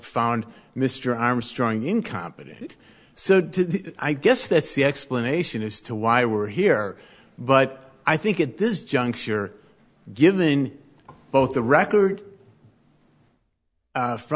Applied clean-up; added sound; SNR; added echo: none; none; none; none.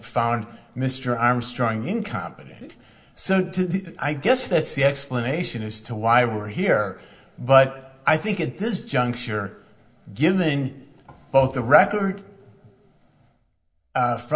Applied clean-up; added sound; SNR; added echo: none; none; none; reverberation time 0.7 s.